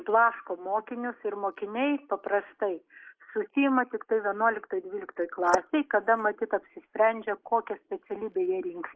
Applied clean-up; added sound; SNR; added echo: neural mask model Resemble Enhance denoiser.